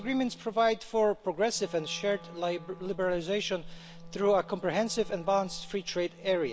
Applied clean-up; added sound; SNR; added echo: none; Wind instrument, woodwind instrument + Boiling; 17 dB; none.